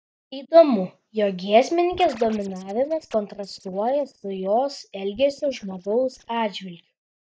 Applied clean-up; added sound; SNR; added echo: neural mask model DeepFilterNet 3.